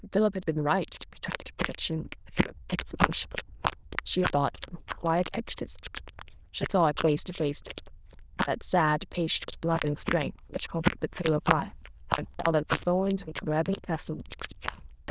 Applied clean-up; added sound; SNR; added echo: neural diffusion model UNIVERSE++.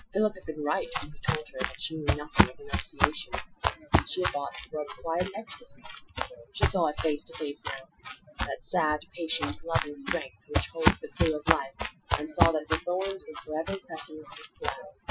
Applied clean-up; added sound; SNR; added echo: classical method Wiener filter.